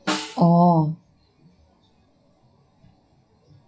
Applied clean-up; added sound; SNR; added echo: classical method WPE with log-MMSE.